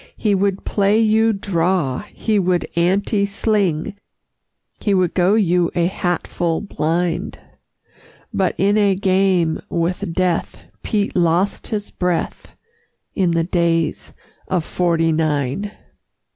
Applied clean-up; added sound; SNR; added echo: none; none; none; none.